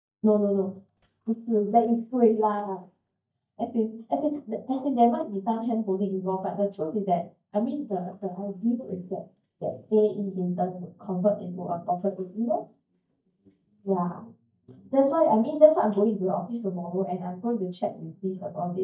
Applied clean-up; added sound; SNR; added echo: neural mask model DeepFilterNet 3.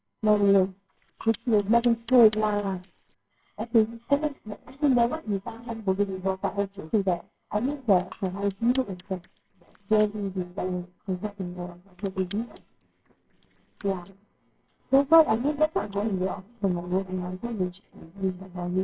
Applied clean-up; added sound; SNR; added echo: neural separator model SepFormer WHAMR!.